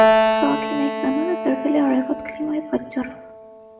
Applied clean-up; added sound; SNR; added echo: none; Keyboard (musical); -1 dB; reverberation time 0.7 s.